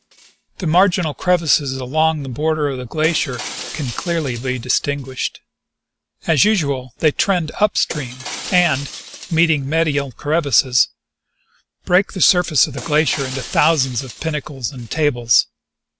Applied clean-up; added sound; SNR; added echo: none; Shatter; 16 dB; none.